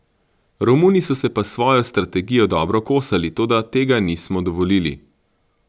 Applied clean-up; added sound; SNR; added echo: none; none; none; none.